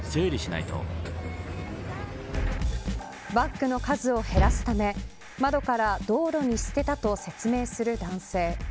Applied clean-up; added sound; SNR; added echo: none; Bass drum; 0 dB; none.